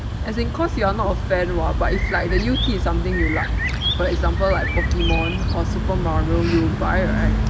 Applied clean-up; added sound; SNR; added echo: none; Bird; 10 dB; none.